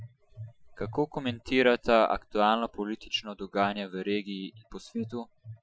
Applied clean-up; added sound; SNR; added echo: classical method Wiener filter.